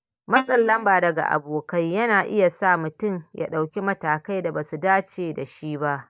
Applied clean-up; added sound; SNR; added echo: neural mask model DeepFilterNet 3.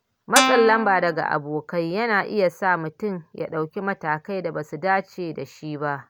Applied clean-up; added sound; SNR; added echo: none; Guitar; 0 dB; none.